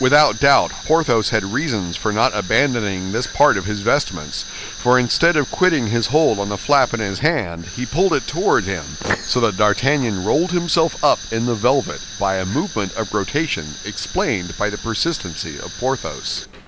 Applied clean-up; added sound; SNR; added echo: none; Fire; 13 dB; none.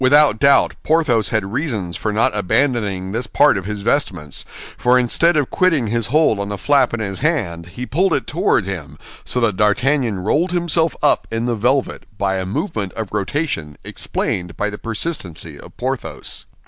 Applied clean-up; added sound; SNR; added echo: none; none; none; none.